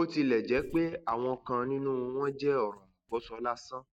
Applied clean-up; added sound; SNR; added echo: neural mask model DeepFilterNet 3.